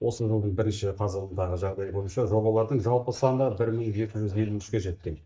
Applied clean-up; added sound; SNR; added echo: neural mask model DeepFilterNet 3.